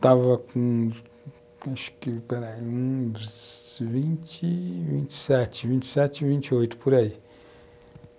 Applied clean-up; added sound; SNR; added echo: none; none; none; none.